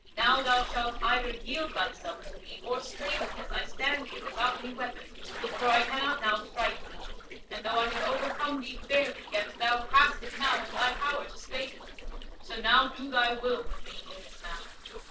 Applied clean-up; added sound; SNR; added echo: neural separator model SepFormer DNS4.